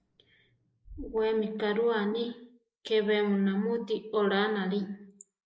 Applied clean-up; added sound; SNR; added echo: neural mask model Resemble Enhance denoiser.